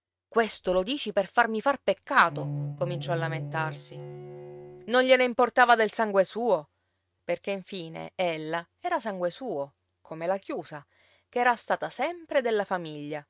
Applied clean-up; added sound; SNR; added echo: neural mask model RNNoise.